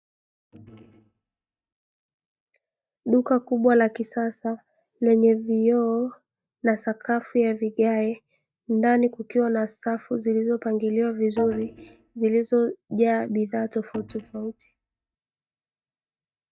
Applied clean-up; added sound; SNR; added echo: neural mask model DeepFilterNet 3.